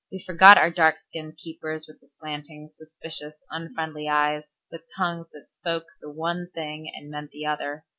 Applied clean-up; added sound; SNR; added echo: none; none; none; none.